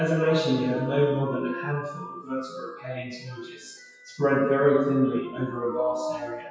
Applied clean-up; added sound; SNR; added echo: classical method WPE with log-MMSE.